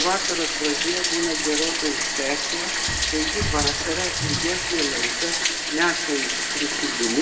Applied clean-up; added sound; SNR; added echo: none; Bathtub (filling or washing); -3 dB; reverberation time 1.2 s.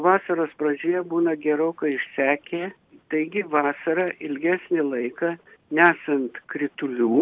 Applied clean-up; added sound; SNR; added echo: none; none; none; none.